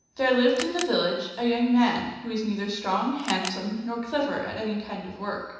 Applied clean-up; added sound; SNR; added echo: none; Camera; 17 dB; reverberation time 1.1 s.